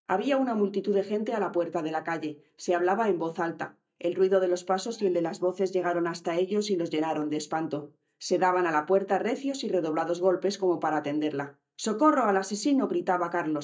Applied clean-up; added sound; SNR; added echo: neural mask model DeepFilterNet 3.